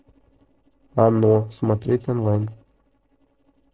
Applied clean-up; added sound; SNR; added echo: neural separator model SepFormer DNS4.